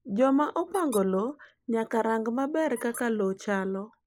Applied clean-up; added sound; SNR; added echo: neural mask model Resemble Enhance denoiser.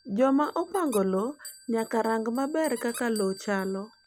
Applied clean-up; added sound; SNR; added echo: none; Bell + Squeak; 18 dB; none.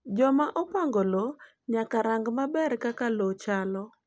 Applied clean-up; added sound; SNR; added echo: none; none; none; none.